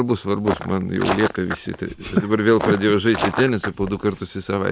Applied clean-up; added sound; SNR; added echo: none; Walk, footsteps; 8 dB; none.